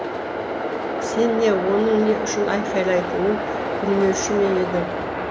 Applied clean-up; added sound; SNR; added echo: none; Train; 3 dB; none.